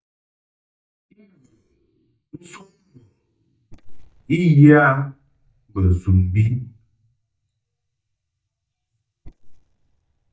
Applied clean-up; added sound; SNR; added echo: neural mask model DeepFilterNet 3.